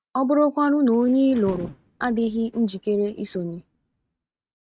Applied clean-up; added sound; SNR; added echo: neural mask model RNNoise.